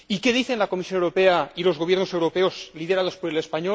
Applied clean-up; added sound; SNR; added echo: none; none; none; none.